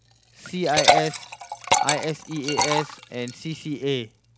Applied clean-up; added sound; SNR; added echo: none; Liquid; -2 dB; none.